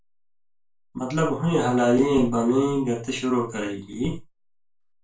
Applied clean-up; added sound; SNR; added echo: none; none; none; reverberation time 0.2 s.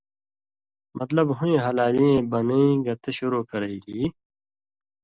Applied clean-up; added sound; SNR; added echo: none; none; none; none.